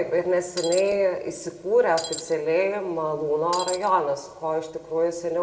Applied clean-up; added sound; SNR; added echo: none; Shatter; 10 dB; reverberation time 0.5 s.